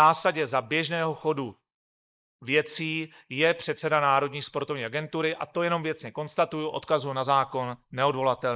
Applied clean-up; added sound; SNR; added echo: neural mask model Resemble Enhance denoiser.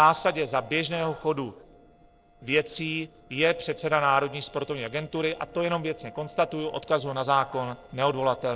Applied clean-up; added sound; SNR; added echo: neural separator model SepFormer DNS4.